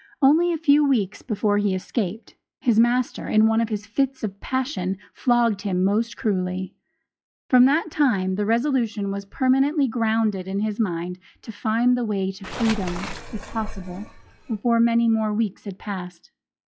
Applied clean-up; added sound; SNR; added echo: classical method log-MMSE.